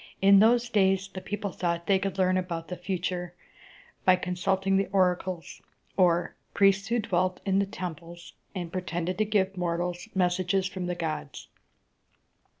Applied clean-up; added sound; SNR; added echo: none; none; none; none.